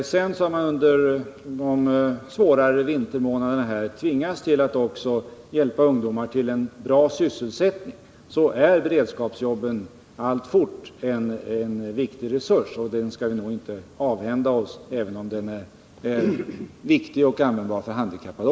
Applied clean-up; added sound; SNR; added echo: none; none; none; none.